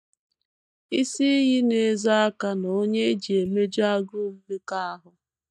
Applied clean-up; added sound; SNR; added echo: neural mask model DeepFilterNet 3.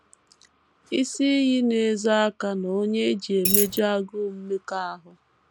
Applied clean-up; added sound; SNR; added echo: none; Coin (dropping); -3 dB; none.